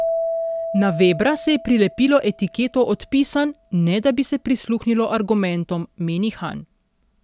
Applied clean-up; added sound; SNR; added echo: none; Keyboard (musical); 11 dB; none.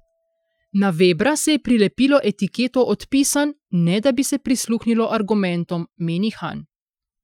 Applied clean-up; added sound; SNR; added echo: classical method Wiener filter.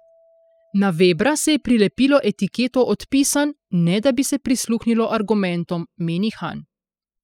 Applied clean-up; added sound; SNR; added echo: classical method spectral subtraction.